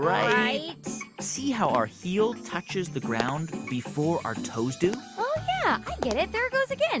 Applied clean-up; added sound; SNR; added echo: none; none; none; none.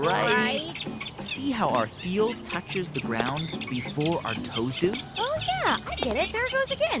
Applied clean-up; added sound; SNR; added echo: none; Bird; 10 dB; none.